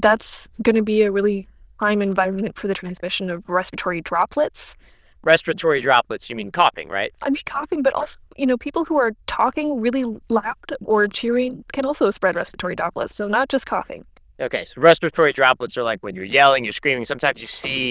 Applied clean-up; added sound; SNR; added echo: neural diffusion model UNIVERSE++.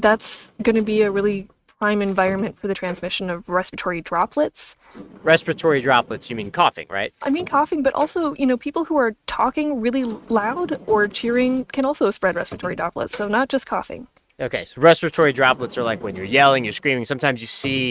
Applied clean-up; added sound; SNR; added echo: neural mask model RNNoise.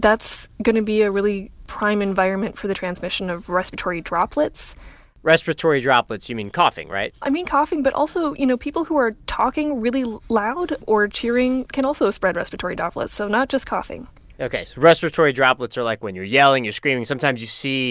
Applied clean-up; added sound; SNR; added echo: none; none; none; none.